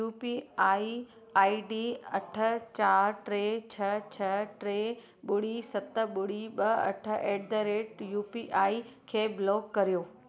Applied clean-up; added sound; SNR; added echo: none; none; none; none.